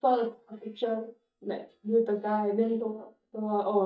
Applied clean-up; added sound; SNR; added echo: neural mask model DeepFilterNet 3.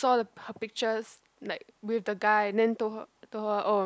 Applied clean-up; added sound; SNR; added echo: none; none; none; none.